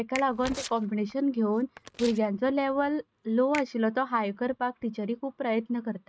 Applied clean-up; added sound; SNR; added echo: neural mask model RNNoise.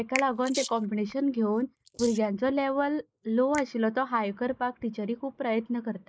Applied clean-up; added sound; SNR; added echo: neural mask model Resemble Enhance denoiser.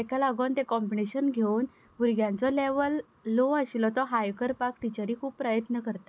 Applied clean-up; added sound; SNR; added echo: none; none; none; none.